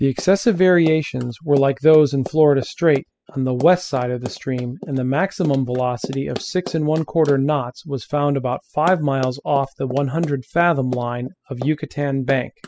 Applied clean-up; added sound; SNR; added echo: classical method spectral subtraction.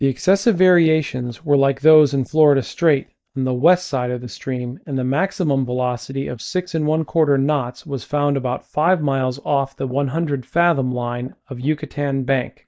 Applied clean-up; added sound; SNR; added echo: neural mask model DeepFilterNet 3.